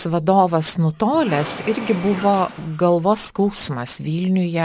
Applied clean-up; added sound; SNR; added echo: none; Engine / Mechanisms; 15 dB; none.